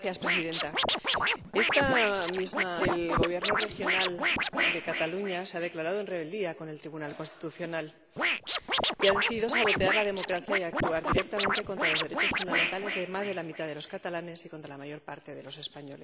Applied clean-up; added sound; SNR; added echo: none; Scratching (performance technique); -1 dB; none.